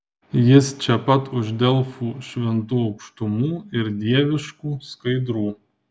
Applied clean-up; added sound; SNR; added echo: none; none; none; none.